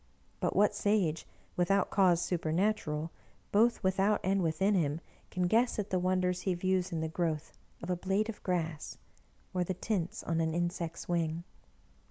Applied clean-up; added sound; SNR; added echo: none; none; none; none.